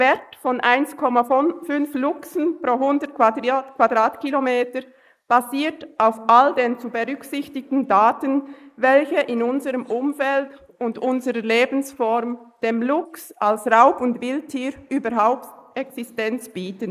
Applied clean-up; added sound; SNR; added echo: neural mask model Resemble Enhance denoiser.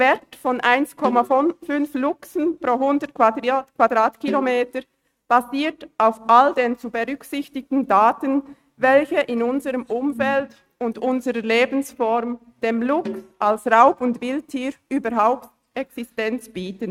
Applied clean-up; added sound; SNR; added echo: neural mask model RNNoise.